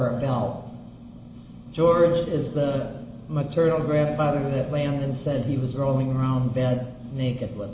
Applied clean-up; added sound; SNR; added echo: none; none; none; reverberation time 2.9 s.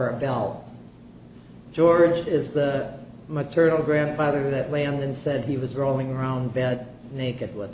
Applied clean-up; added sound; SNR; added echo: none; none; none; none.